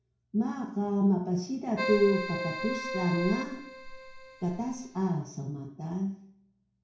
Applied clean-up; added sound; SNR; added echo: none; Keyboard (musical); 5 dB; reverberation time 0.6 s.